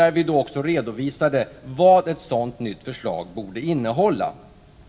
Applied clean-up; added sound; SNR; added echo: none; none; none; reverberation time 0.3 s.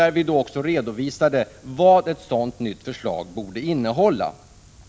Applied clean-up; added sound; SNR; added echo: none; none; none; none.